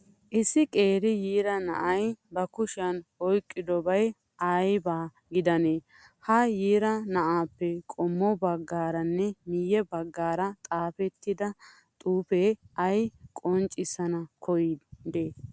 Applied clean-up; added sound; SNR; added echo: none; none; none; none.